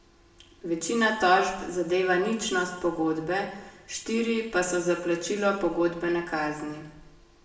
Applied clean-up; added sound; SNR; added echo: none; none; none; reverberation time 0.8 s.